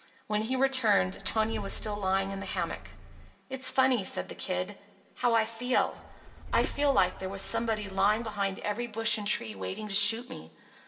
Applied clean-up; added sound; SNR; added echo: none; Engine starting / Car; 11 dB; reverberation time 1.2 s.